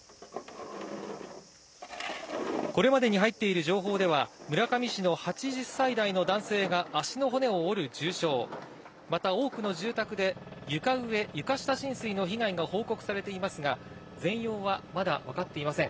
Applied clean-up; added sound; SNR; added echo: none; none; none; none.